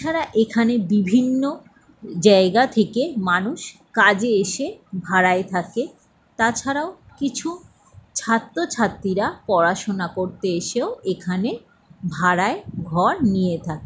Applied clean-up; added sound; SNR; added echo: none; none; none; none.